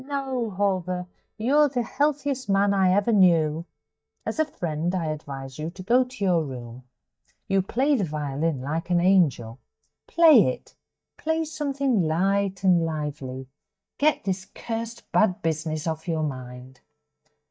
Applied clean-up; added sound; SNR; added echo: neural mask model DeepFilterNet 3.